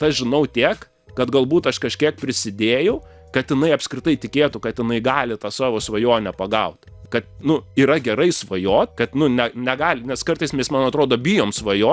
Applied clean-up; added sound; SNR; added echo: none; none; none; none.